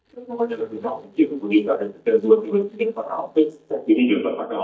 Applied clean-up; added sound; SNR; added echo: neural mask model DeepFilterNet 3.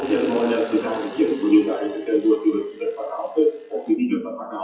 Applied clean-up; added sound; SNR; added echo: classical method WPE with log-MMSE.